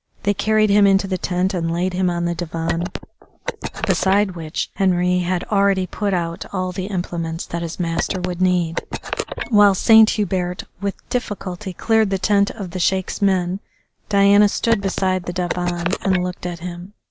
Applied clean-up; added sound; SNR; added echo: none; Telephone; 7 dB; none.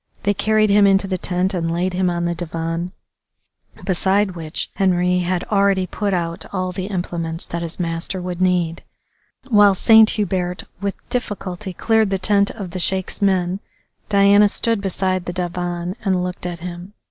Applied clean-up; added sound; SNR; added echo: none; none; none; none.